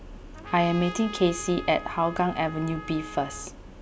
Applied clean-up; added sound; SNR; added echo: none; Trumpet; 14 dB; none.